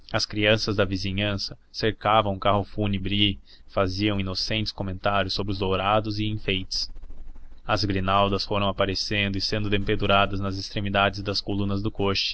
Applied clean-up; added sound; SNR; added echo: none; none; none; none.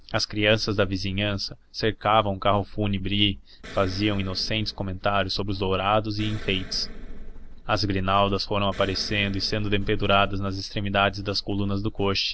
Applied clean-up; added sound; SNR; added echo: none; Explosion; 19 dB; none.